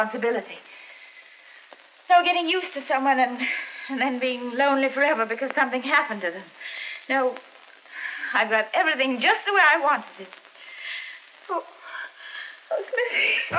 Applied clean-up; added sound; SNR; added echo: none; none; none; none.